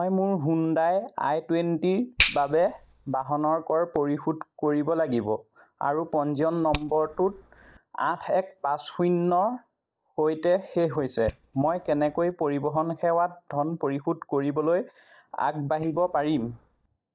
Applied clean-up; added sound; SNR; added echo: neural mask model DeepFilterNet 3.